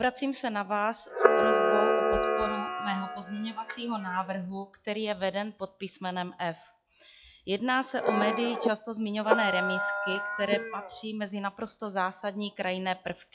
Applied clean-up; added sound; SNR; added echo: classical method log-MMSE.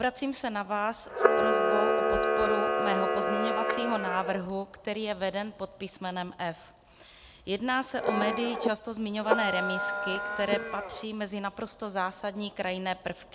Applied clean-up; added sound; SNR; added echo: none; Camera; -1 dB; none.